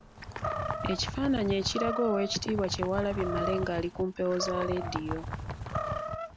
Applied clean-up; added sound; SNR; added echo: none; Bird + Animal; 4 dB; none.